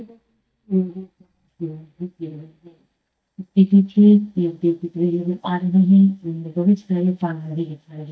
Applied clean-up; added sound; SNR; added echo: neural mask model DeepFilterNet 3.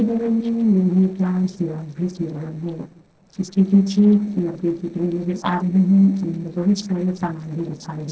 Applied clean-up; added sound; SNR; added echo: neural separator model SepFormer DNS4.